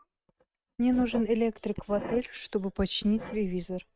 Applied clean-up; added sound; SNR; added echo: neural mask model RNNoise.